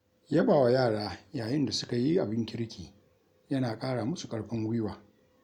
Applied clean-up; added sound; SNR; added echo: none; none; none; none.